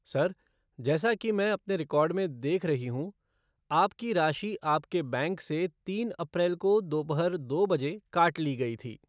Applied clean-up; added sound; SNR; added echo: none; none; none; none.